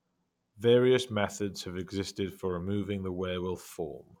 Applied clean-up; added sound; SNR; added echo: none; none; none; none.